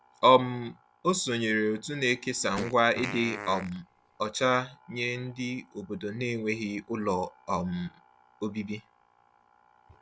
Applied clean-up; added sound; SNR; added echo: none; Fart; 11 dB; none.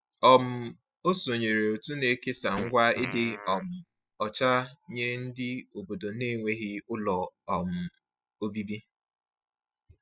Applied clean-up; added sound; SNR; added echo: classical method spectral subtraction.